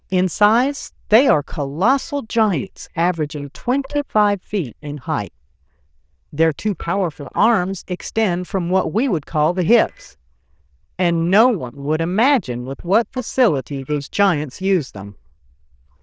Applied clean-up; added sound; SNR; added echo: neural diffusion model UNIVERSE++.